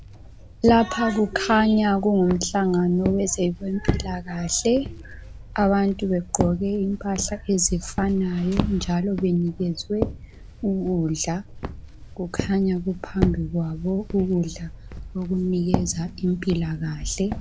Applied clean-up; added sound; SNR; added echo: none; Walk, footsteps; 9 dB; none.